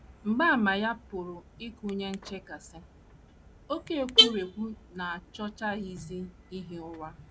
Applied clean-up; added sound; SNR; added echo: none; Alarm / Car; 1 dB; none.